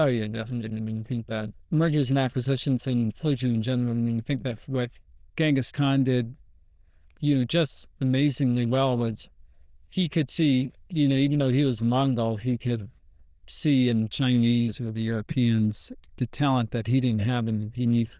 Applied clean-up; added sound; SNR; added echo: neural diffusion model UNIVERSE++.